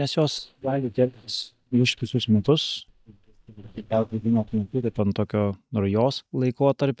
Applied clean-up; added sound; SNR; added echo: neural mask model DeepFilterNet 3.